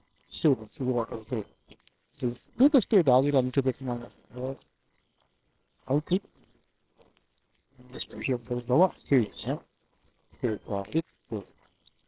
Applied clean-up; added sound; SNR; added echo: neural separator model SepFormer WHAMR!.